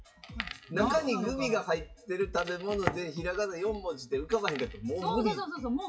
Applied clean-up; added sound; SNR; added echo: classical method WPE with log-MMSE.